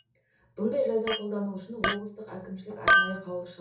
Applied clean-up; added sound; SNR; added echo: none; Chink, clink; -2 dB; reverberation time 0.6 s.